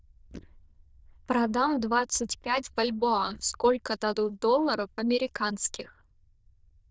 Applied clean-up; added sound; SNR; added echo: neural diffusion model UNIVERSE++.